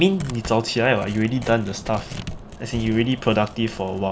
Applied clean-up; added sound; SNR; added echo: none; Tearing; 15 dB; none.